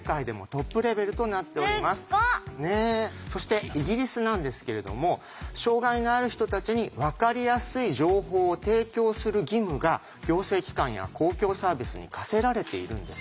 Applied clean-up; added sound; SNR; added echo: none; none; none; none.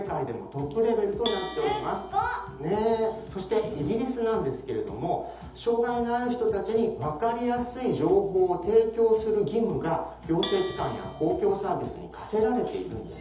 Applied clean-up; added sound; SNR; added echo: none; Bell; 15 dB; reverberation time 0.8 s.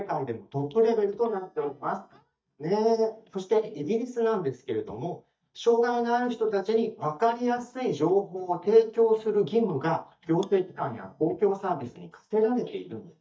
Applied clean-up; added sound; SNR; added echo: neural mask model DeepFilterNet 3.